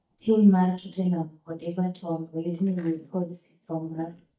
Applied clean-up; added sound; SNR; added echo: neural mask model DeepFilterNet 3.